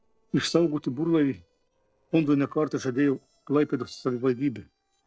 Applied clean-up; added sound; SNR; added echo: neural separator model SepFormer DNS4.